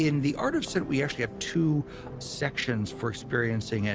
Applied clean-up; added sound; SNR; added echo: none; none; none; none.